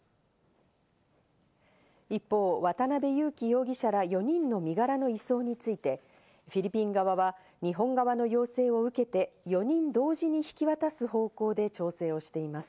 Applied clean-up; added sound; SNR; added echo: none; none; none; none.